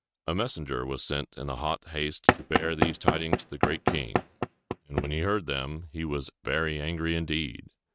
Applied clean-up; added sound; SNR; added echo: neural mask model RNNoise.